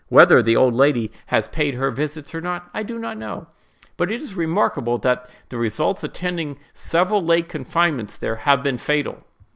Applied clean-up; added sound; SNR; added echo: none; none; none; none.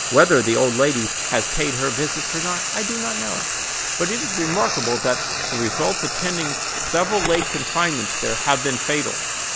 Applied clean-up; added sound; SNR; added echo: none; Frying (food); 2 dB; none.